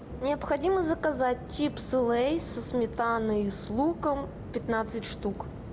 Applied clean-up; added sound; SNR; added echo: none; none; none; none.